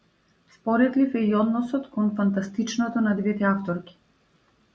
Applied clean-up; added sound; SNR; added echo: none; none; none; none.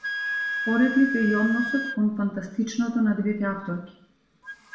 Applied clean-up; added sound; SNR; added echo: none; Wind instrument, woodwind instrument; 8 dB; reverberation time 0.7 s.